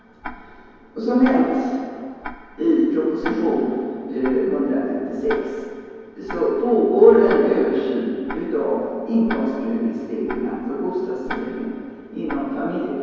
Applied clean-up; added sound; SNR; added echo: none; Tick-tock; 16 dB; reverberation time 2.2 s.